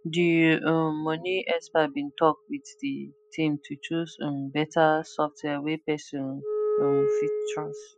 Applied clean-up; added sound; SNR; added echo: classical method spectral subtraction.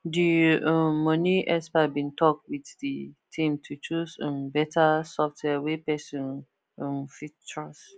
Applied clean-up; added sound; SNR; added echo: none; none; none; none.